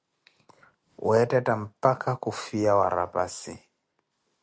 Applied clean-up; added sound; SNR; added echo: none; none; none; none.